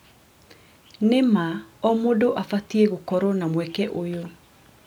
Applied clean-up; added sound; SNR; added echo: none; none; none; none.